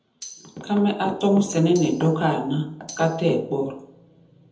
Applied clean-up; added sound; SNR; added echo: none; Tambourine; 19 dB; reverberation time 0.9 s.